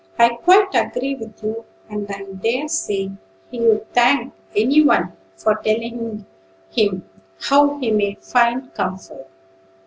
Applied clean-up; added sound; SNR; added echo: none; none; none; none.